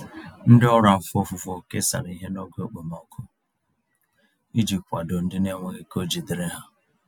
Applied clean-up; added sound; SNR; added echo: none; none; none; none.